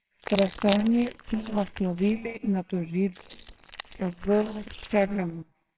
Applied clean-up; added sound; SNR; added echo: neural separator model SepFormer WHAMR!.